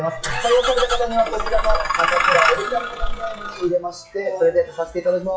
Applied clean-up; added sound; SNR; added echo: classical method WPE with log-MMSE.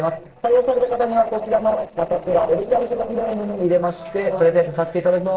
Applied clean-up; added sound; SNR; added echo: neural separator model SepFormer DNS4.